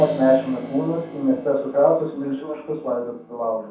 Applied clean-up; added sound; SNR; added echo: none; Keyboard (musical); 16 dB; reverberation time 0.7 s.